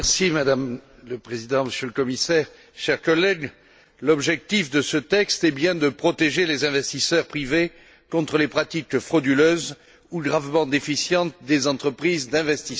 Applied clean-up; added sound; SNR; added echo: none; none; none; none.